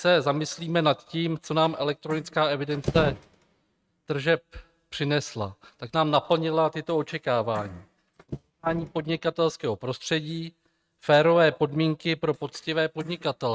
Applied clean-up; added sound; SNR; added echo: neural mask model RNNoise.